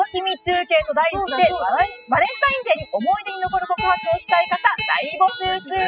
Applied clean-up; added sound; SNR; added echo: classical method spectral subtraction.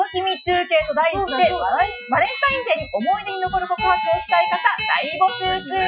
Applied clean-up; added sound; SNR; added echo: classical method Wiener filter.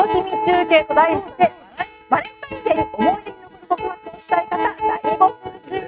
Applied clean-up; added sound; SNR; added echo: neural mask model RNNoise.